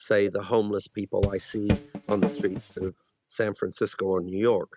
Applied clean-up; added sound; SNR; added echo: neural mask model RNNoise.